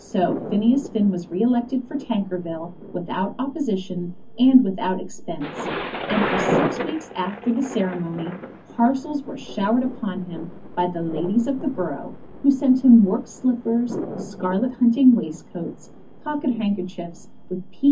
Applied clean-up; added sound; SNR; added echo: none; Thunder; 10 dB; reverberation time 0.3 s.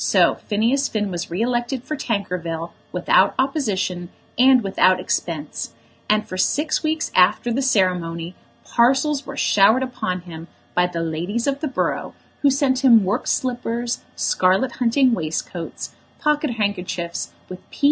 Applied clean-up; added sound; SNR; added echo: none; none; none; none.